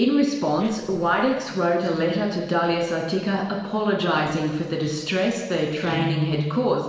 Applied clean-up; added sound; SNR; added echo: neural separator model SepFormer DNS4.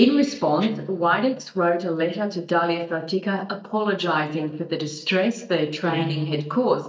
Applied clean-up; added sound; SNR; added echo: neural mask model DeepFilterNet 3.